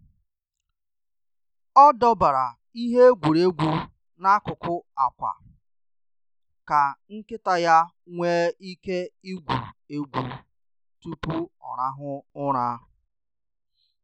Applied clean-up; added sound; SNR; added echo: none; none; none; none.